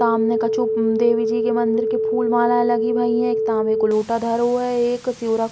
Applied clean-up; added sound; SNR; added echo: none; Telephone; 1 dB; none.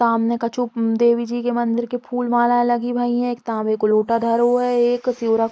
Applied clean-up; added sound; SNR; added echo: neural mask model Resemble Enhance denoiser.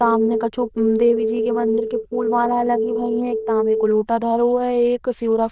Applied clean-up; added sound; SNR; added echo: neural diffusion model UNIVERSE++.